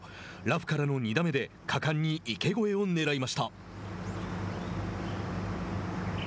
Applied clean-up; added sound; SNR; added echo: none; none; none; none.